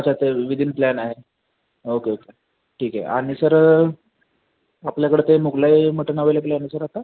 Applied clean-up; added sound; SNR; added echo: none; none; none; none.